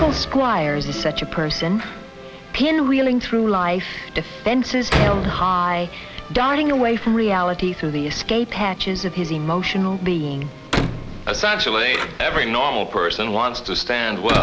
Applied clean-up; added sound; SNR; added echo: none; Door; 10 dB; none.